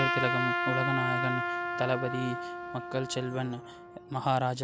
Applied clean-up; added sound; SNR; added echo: none; Trumpet; 1 dB; none.